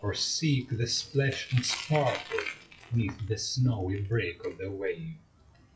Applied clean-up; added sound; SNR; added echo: classical method WPE with log-MMSE.